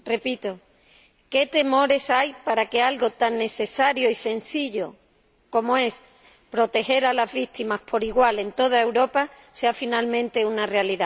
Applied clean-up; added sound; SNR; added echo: none; none; none; none.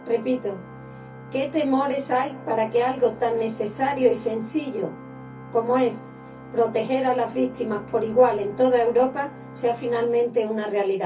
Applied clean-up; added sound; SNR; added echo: none; Organ; 17 dB; reverberation time 0.3 s.